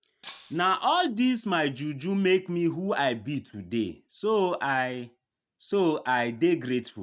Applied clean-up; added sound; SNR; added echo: neural mask model RNNoise.